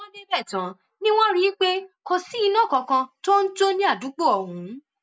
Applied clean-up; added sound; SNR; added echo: none; none; none; none.